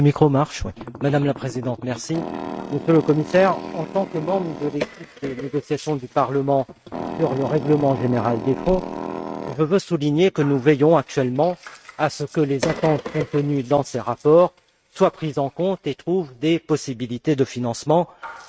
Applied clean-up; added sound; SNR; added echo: neural mask model RNNoise.